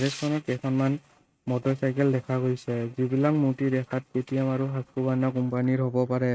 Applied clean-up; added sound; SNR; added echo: neural mask model RNNoise.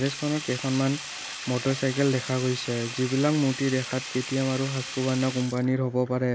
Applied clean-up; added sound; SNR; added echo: none; Sink (filling or washing); 11 dB; none.